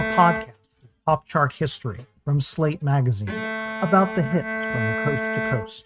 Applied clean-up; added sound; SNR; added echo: neural mask model RNNoise.